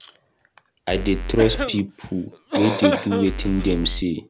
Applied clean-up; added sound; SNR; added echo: none; Bass drum / Keyboard (musical) + Cough; 3 dB; none.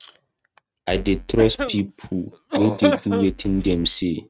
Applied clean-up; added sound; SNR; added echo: neural mask model RNNoise.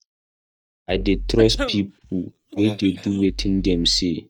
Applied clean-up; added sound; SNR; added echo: neural mask model DeepFilterNet 3.